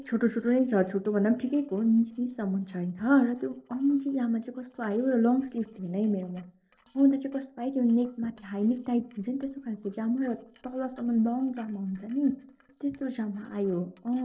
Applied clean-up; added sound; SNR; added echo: neural separator model SepFormer DNS4.